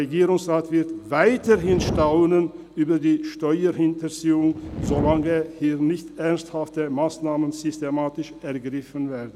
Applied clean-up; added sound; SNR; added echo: none; Fire; 9 dB; none.